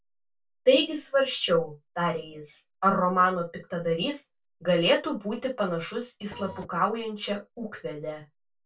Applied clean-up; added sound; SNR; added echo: none; Printer; 14 dB; reverberation time 0.2 s.